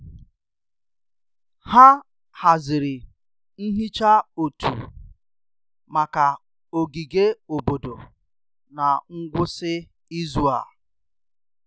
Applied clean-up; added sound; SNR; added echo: none; none; none; none.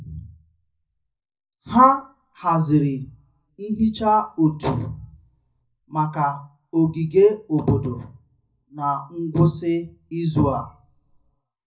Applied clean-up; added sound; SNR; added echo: none; none; none; reverberation time 0.4 s.